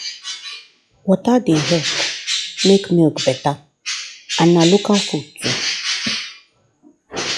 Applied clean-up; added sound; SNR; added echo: classical method log-MMSE.